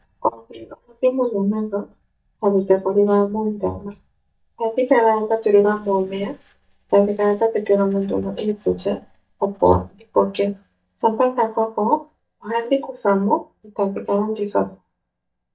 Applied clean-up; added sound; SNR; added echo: neural mask model DeepFilterNet 3.